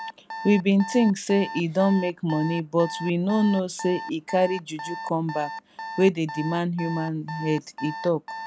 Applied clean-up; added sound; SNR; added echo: none; Alarm; 12 dB; none.